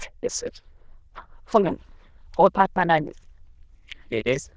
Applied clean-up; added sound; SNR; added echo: neural diffusion model UNIVERSE++.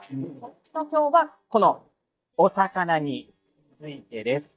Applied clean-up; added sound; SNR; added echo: neural mask model DeepFilterNet 3.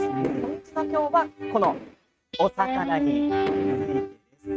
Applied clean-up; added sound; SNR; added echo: neural mask model RNNoise.